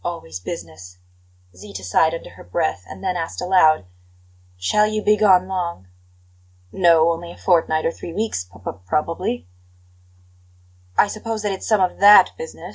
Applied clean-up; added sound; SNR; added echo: none; none; none; none.